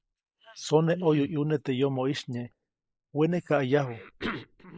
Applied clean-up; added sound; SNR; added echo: neural mask model Resemble Enhance denoiser.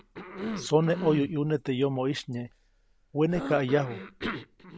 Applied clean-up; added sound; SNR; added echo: none; Cough; 11 dB; none.